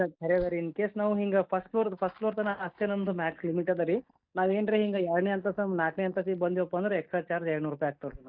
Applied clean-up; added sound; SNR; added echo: neural mask model DeepFilterNet 3.